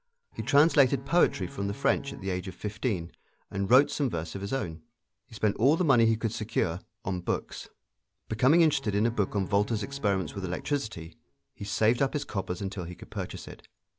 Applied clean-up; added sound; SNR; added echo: none; Bowed string instrument; 18 dB; none.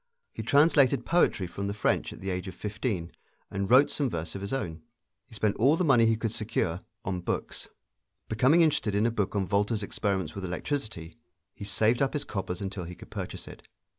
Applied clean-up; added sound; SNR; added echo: none; none; none; none.